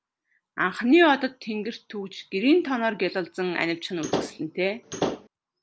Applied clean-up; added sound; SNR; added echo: none; Slam / Wood; 4 dB; none.